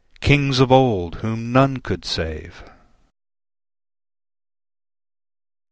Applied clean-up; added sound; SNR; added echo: none; none; none; none.